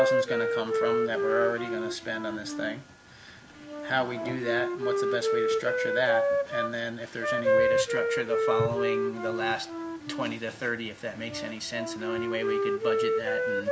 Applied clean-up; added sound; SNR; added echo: none; Wind instrument, woodwind instrument; -4 dB; none.